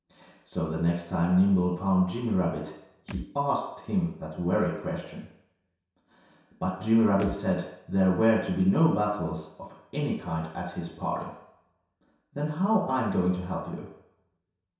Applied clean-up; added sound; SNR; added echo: none; Thump, thud; 16 dB; reverberation time 0.7 s.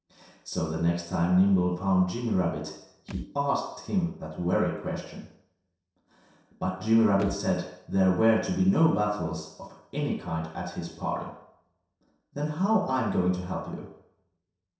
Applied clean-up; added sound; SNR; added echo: neural separator model SepFormer DNS4.